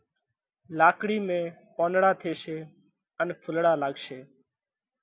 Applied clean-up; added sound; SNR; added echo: none; none; none; none.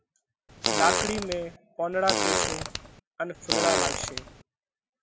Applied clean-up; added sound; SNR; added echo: none; Fart; -3 dB; none.